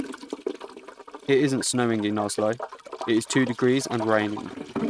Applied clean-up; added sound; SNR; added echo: neural mask model RNNoise.